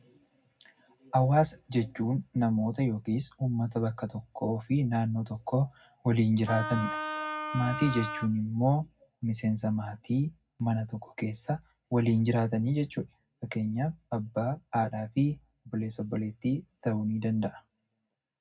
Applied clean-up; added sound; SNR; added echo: none; Wind instrument, woodwind instrument; 6 dB; reverberation time 0.3 s.